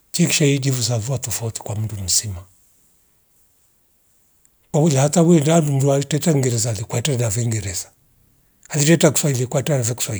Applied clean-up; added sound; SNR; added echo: none; none; none; none.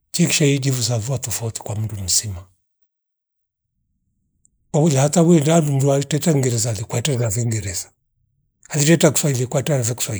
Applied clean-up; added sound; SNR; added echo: neural mask model Resemble Enhance denoiser.